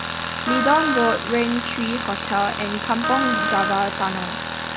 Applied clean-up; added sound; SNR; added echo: none; Tools + Wind instrument, woodwind instrument; 2 dB; none.